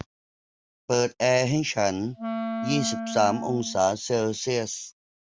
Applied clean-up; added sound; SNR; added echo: none; Wind instrument, woodwind instrument; 6 dB; none.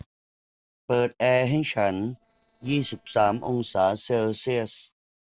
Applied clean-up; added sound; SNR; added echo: neural separator model SepFormer DNS4.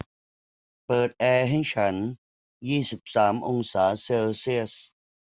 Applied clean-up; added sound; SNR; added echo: none; none; none; none.